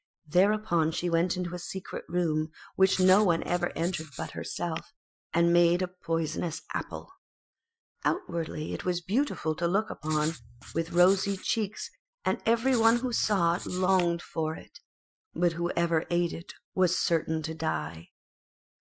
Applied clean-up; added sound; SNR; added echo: classical method Wiener filter.